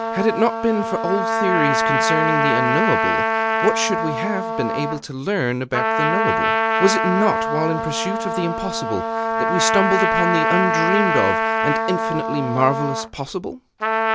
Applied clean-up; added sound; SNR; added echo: none; Trumpet; -2 dB; none.